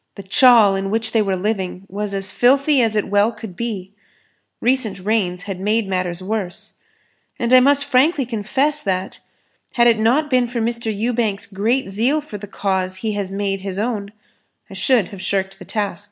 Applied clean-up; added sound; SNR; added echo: none; none; none; none.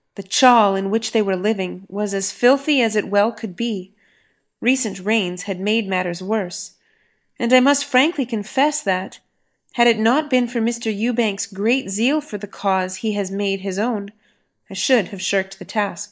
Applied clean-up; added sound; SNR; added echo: neural mask model Resemble Enhance denoiser.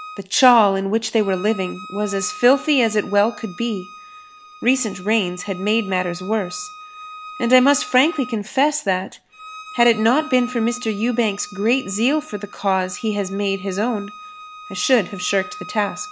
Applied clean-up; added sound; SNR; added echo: none; Bowed string instrument; 17 dB; none.